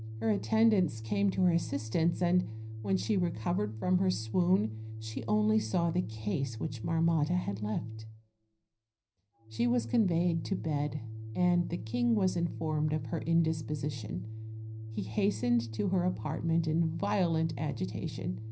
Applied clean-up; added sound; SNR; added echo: none; Organ; 9 dB; reverberation time 0.4 s.